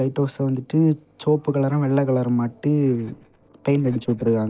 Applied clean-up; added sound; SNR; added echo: neural separator model SepFormer DNS4.